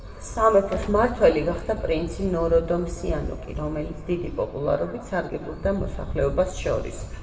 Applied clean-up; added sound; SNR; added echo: none; Gunshot, gunfire; 12 dB; reverberation time 2.0 s.